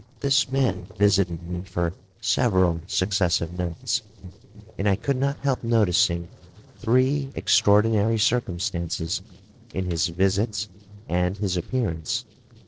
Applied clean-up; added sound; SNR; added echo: neural separator model SepFormer DNS4.